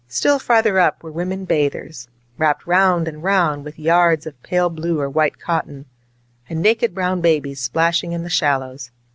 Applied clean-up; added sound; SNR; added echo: none; none; none; none.